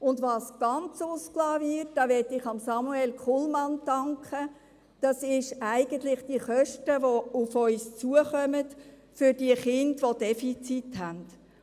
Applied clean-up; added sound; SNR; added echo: none; none; none; none.